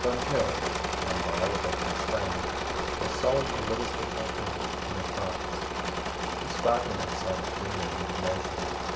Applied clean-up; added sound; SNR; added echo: none; Engine / Mechanisms; -3 dB; reverberation time 2.2 s.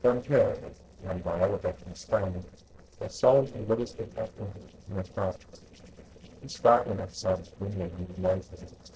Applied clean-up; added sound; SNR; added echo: neural separator model SepFormer DNS4.